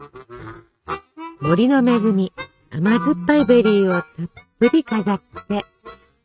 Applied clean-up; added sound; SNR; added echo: neural mask model RNNoise.